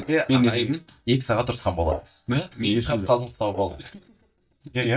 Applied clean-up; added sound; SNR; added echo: neural mask model DeepFilterNet 3.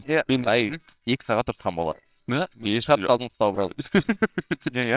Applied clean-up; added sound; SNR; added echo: neural separator model SepFormer WHAMR!.